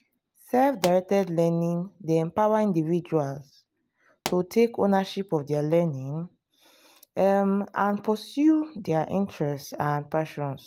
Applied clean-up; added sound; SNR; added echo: none; Explosion; 15 dB; none.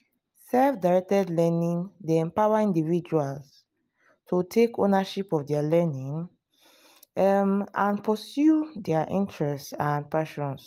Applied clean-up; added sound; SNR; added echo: none; none; none; none.